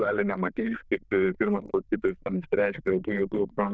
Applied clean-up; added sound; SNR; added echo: neural diffusion model UNIVERSE++.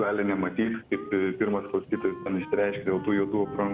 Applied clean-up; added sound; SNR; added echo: none; Thunder / Rain + Wind instrument, woodwind instrument; 14 dB; none.